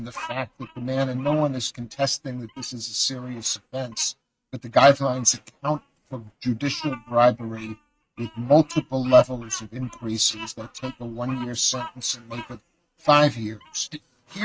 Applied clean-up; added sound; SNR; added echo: neural mask model RNNoise.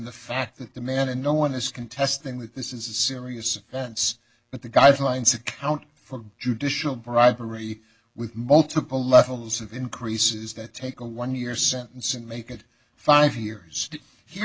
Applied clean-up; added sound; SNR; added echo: none; none; none; none.